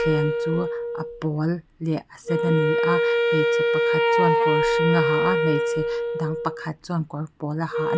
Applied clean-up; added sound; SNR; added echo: none; Wind instrument, woodwind instrument; -4 dB; none.